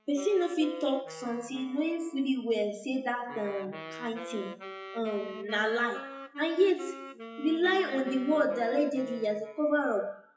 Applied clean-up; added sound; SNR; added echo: classical method WPE with log-MMSE.